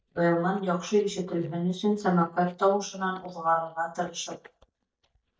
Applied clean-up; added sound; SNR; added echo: neural mask model DeepFilterNet 3.